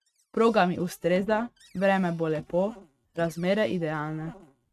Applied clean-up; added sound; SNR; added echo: neural mask model RNNoise.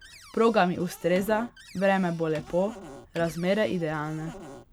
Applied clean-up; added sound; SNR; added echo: none; Cupboard open or close + Typing; 19 dB; none.